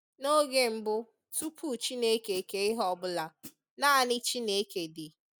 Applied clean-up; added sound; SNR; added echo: none; Hi-hat; 20 dB; none.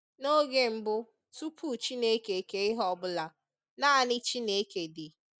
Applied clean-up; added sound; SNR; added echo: none; none; none; none.